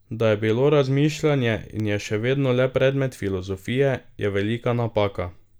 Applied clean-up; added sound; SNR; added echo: none; none; none; none.